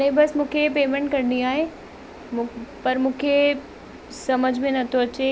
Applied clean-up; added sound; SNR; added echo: none; none; none; none.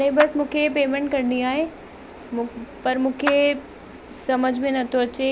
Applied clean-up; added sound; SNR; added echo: none; Clapping; 11 dB; none.